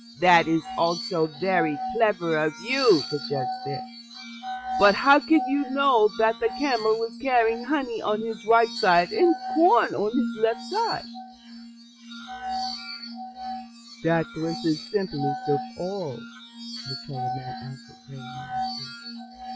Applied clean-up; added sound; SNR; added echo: classical method log-MMSE.